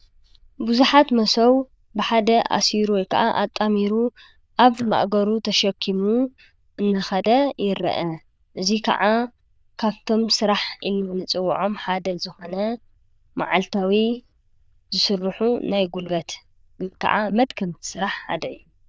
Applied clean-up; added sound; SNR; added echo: neural diffusion model UNIVERSE++.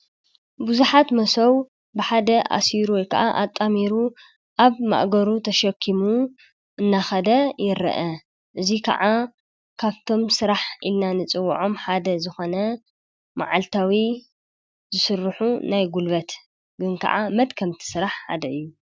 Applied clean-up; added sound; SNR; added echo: none; none; none; none.